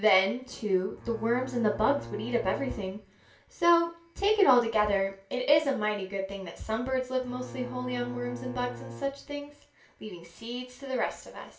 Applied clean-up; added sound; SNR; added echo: none; Bowed string instrument; 14 dB; reverberation time 0.3 s.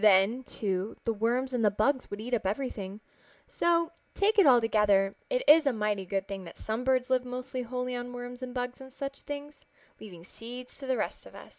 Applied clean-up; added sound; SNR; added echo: none; none; none; none.